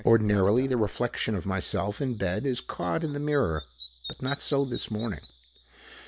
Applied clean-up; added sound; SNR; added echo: none; Bird vocalization, bird call, bird song; 17 dB; none.